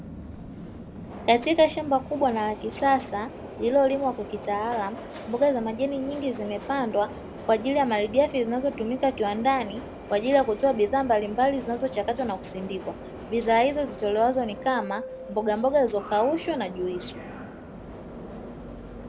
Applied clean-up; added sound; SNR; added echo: none; Subway, metro, underground; 13 dB; none.